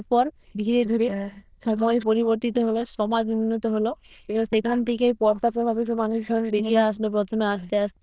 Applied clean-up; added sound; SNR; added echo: neural diffusion model UNIVERSE++.